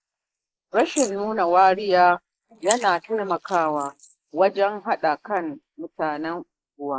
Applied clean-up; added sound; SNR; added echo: neural mask model Resemble Enhance denoiser.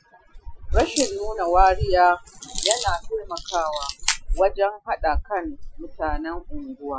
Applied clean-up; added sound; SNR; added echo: classical method Wiener filter.